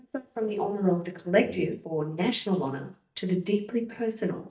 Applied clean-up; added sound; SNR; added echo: neural mask model DeepFilterNet 3.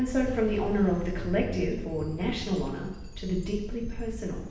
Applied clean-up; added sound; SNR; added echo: none; Ocean; 7 dB; reverberation time 0.9 s.